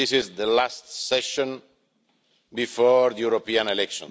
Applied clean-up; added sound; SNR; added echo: none; none; none; none.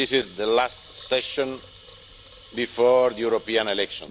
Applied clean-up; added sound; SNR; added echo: none; Water tap, faucet / Liquid; 13 dB; none.